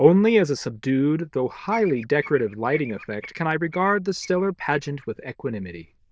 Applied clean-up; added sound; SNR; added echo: neural diffusion model UNIVERSE++.